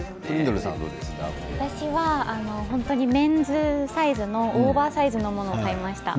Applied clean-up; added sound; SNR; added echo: none; Engine / Mechanisms; 13 dB; none.